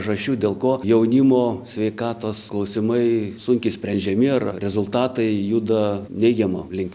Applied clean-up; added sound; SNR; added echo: none; none; none; none.